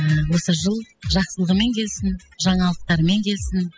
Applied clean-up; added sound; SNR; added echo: classical method spectral subtraction.